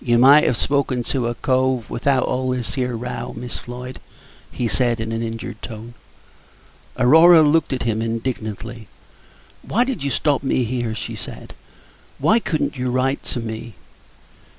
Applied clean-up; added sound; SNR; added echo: none; none; none; none.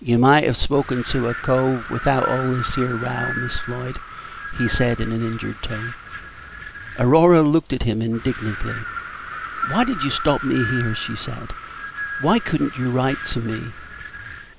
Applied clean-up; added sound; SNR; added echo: none; Wind; 10 dB; none.